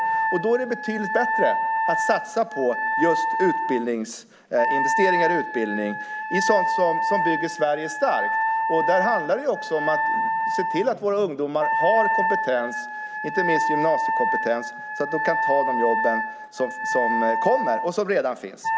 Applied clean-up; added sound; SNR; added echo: none; Wind instrument, woodwind instrument; 0 dB; none.